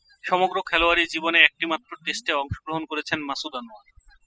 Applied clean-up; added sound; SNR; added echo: classical method spectral subtraction.